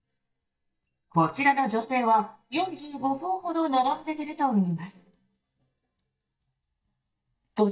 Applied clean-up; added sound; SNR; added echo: neural mask model DeepFilterNet 3.